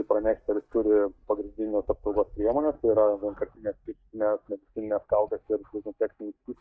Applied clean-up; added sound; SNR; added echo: neural mask model DeepFilterNet 3.